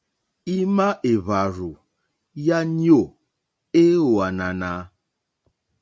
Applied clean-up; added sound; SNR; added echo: none; none; none; none.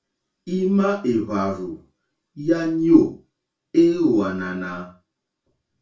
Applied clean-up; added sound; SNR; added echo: none; none; none; reverberation time 0.3 s.